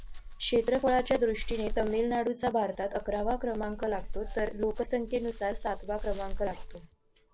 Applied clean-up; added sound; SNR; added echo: none; Dog; 7 dB; none.